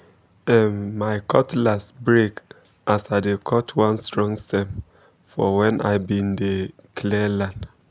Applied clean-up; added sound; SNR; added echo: none; none; none; none.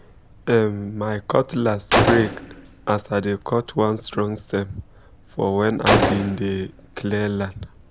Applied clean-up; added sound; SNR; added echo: none; Gunshot, gunfire; 4 dB; none.